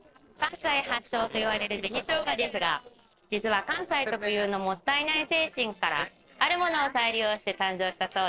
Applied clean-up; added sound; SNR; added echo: neural separator model SepFormer DNS4.